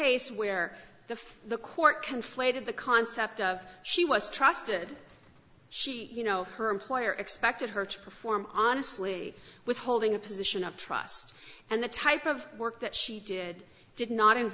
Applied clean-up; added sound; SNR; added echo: none; none; none; none.